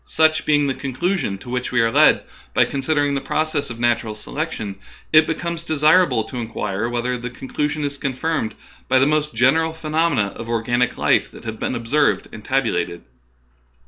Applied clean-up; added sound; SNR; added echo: none; none; none; none.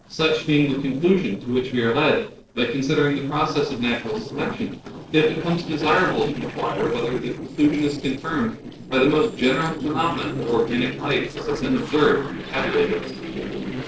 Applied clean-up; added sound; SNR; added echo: neural separator model SepFormer DNS4.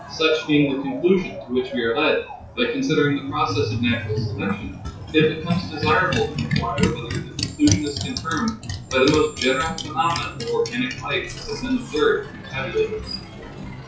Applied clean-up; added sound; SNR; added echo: classical method WPE with log-MMSE.